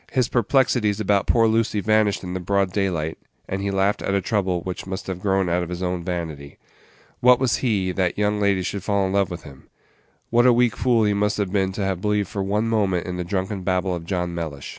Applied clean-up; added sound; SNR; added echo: none; none; none; none.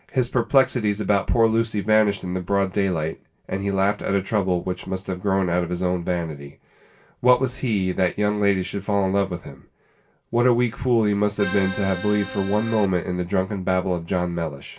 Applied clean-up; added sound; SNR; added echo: none; Accordion; 9 dB; reverberation time 0.2 s.